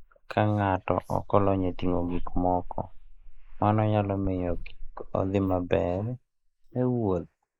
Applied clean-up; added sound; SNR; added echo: neural mask model Resemble Enhance denoiser.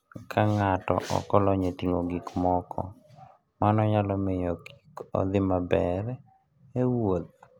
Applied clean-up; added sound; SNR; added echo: none; none; none; none.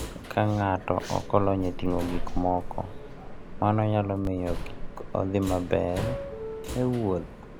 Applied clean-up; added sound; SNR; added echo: none; Subway, metro, underground; 7 dB; none.